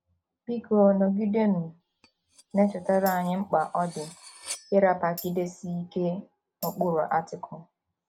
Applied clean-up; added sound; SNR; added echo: none; Cutlery, silverware + Tambourine; 19 dB; none.